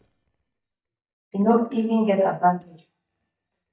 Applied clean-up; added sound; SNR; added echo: neural mask model DeepFilterNet 3.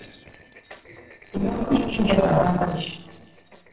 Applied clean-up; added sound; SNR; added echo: neural separator model SepFormer DNS4.